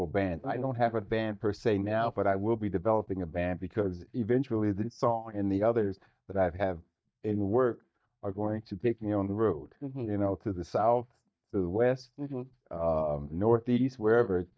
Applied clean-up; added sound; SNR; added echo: neural mask model DeepFilterNet 3.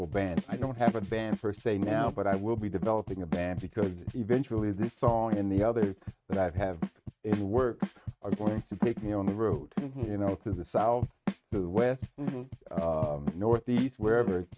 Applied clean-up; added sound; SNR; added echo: neural mask model RNNoise.